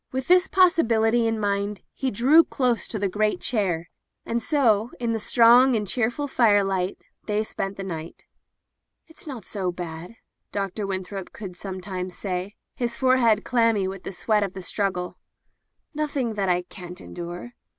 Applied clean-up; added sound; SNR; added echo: none; none; none; none.